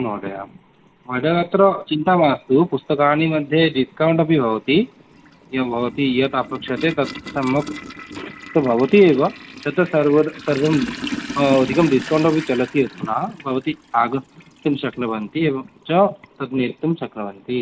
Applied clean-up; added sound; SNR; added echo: none; Toilet flush; 16 dB; none.